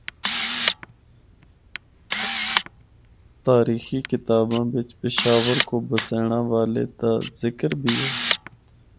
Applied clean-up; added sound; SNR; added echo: none; Camera; 6 dB; none.